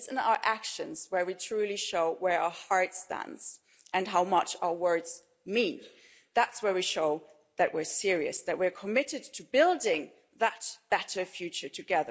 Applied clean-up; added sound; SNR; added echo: none; none; none; none.